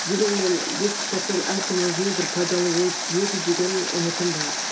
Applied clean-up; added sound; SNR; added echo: none; Water; 2 dB; reverberation time 0.2 s.